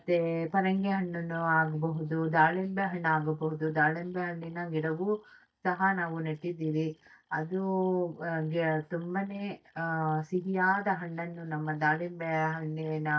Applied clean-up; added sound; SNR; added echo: neural mask model DeepFilterNet 3.